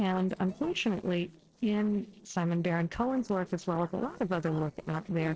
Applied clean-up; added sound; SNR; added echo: neural separator model SepFormer DNS4.